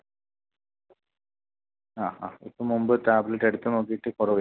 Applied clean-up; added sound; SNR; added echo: none; none; none; none.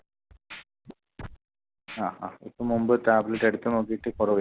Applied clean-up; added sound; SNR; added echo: none; Scratching (performance technique); 19 dB; none.